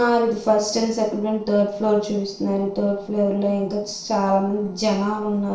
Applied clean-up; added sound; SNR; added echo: neural separator model SepFormer DNS4.